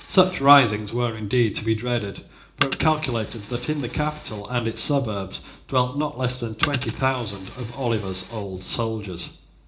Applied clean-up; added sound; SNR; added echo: none; Coin (dropping); 14 dB; reverberation time 0.4 s.